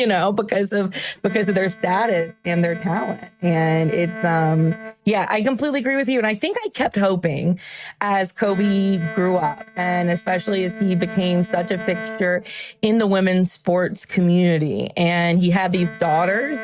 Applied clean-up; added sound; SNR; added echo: neural mask model RNNoise.